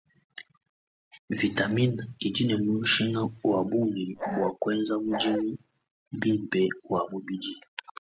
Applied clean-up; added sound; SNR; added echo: none; Bark; 5 dB; none.